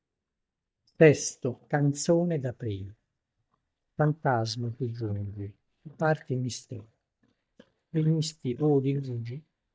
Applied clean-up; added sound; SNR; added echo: neural mask model DeepFilterNet 3.